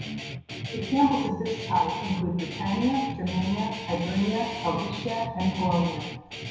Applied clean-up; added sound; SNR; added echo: none; Guitar; 9 dB; reverberation time 1.0 s.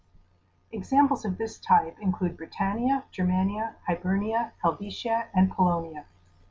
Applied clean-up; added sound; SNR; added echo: none; none; none; none.